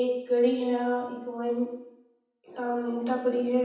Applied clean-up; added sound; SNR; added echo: none; none; none; reverberation time 0.9 s.